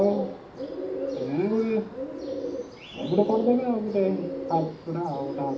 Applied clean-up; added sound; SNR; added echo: none; Bird; 7 dB; reverberation time 0.4 s.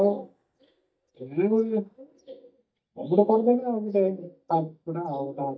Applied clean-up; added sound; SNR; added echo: neural mask model DeepFilterNet 3.